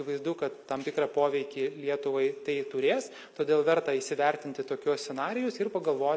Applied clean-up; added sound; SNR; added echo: none; none; none; none.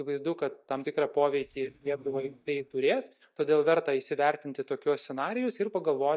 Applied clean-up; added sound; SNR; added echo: neural mask model DeepFilterNet 3.